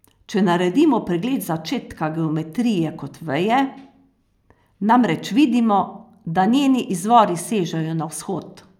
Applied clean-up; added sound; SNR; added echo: none; none; none; none.